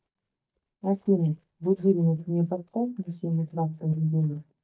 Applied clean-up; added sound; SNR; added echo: neural mask model DeepFilterNet 3.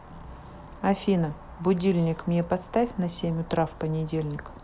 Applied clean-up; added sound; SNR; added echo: none; none; none; none.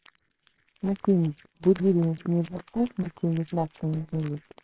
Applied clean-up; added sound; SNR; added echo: neural separator model SepFormer WHAMR!.